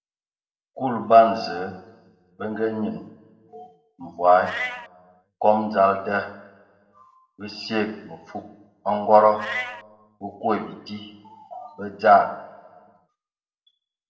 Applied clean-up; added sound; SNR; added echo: none; Meow; 18 dB; reverberation time 1.1 s.